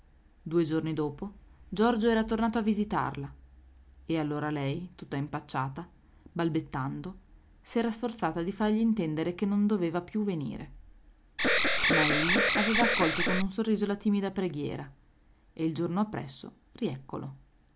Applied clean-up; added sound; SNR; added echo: none; Alarm; -5 dB; none.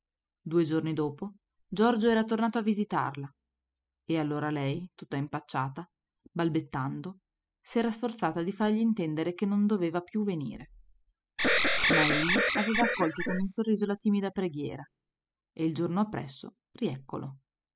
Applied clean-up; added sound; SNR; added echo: classical method spectral subtraction.